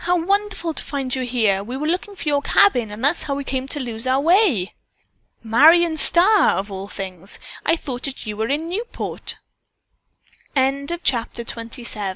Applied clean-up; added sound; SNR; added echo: none; none; none; none.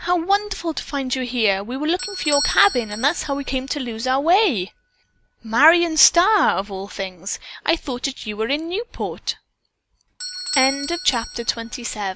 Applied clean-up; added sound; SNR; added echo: none; Bell / Doorbell; 13 dB; none.